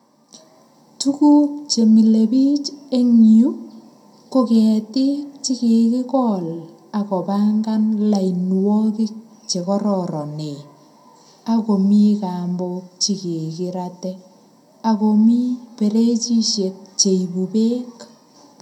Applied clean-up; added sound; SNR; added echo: none; none; none; reverberation time 0.2 s.